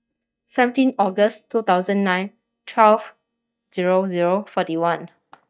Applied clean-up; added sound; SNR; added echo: neural mask model DeepFilterNet 3.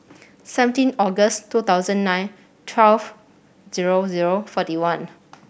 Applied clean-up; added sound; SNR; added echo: none; none; none; none.